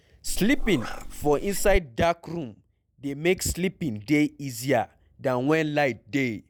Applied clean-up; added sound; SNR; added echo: none; Meow; 2 dB; none.